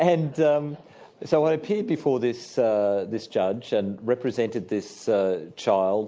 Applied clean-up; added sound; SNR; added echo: none; none; none; none.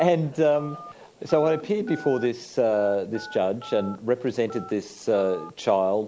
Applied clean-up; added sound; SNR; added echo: none; Telephone; 19 dB; none.